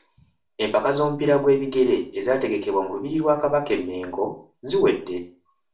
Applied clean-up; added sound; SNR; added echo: none; none; none; reverberation time 0.4 s.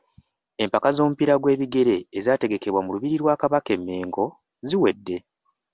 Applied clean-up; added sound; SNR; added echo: none; none; none; none.